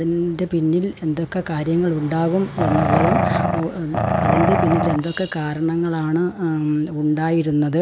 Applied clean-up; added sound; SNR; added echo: none; Growling; -2 dB; none.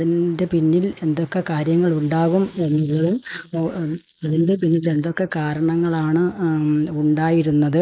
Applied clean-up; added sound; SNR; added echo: neural mask model Resemble Enhance denoiser.